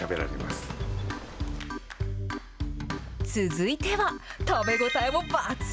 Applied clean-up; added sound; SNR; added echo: none; none; none; none.